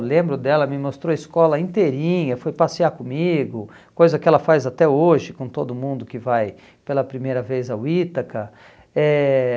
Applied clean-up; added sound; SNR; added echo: none; none; none; none.